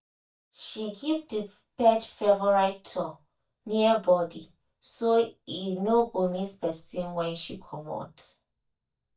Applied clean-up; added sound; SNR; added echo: neural mask model DeepFilterNet 3.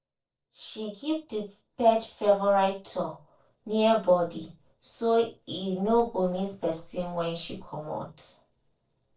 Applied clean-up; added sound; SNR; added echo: neural separator model SepFormer DNS4.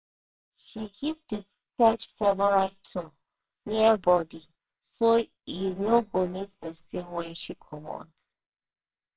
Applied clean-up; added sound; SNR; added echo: neural separator model SepFormer WHAMR!.